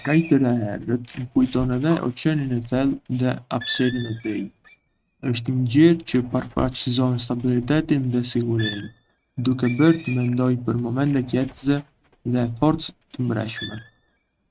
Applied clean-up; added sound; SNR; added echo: neural mask model RNNoise.